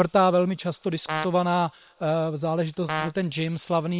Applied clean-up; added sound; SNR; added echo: neural separator model SepFormer WHAM!.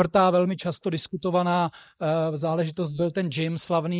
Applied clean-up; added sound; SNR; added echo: neural mask model Resemble Enhance denoiser.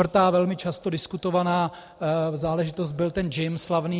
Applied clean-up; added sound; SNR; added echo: none; none; none; none.